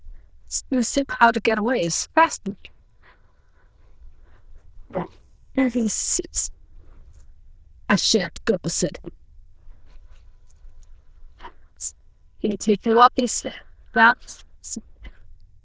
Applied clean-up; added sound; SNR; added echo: neural diffusion model UNIVERSE++.